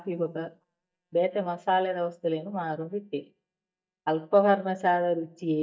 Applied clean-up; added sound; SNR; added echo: neural mask model DeepFilterNet 3.